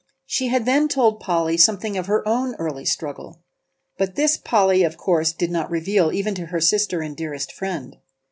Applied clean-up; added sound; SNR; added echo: none; none; none; none.